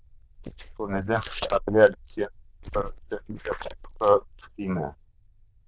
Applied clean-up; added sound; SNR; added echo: neural diffusion model UNIVERSE++.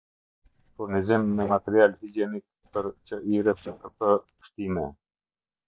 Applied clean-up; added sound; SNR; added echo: neural mask model DeepFilterNet 3.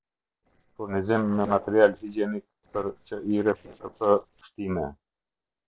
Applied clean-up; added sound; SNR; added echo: neural separator model SepFormer DNS4.